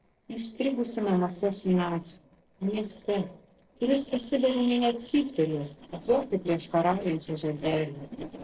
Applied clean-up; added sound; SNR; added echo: neural separator model SepFormer DNS4.